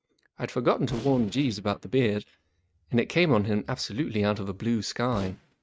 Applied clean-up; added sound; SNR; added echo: neural mask model RNNoise.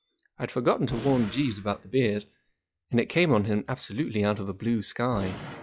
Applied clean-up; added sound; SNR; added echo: classical method log-MMSE.